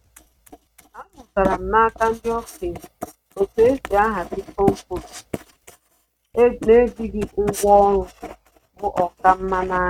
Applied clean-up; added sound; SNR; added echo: neural mask model RNNoise.